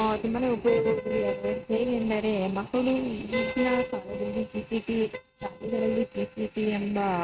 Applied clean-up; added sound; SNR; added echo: neural mask model RNNoise.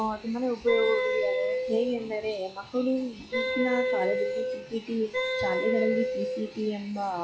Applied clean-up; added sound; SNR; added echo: classical method log-MMSE.